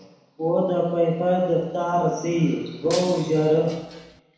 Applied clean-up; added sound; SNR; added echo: none; Shatter; 16 dB; reverberation time 1.0 s.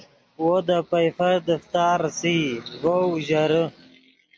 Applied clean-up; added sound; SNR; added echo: none; none; none; none.